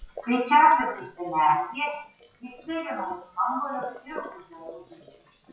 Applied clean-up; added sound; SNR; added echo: classical method WPE with log-MMSE.